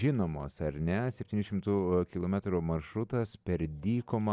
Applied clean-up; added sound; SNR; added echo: none; none; none; none.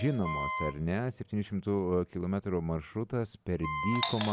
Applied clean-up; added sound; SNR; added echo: none; Wind instrument, woodwind instrument + Doorbell; 7 dB; none.